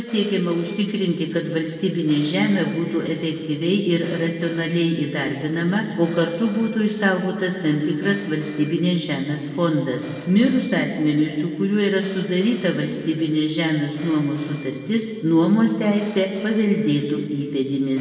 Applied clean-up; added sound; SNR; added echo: none; Telephone; 19 dB; reverberation time 2.0 s.